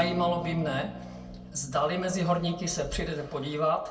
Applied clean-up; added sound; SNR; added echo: none; Bass guitar; 14 dB; reverberation time 0.3 s.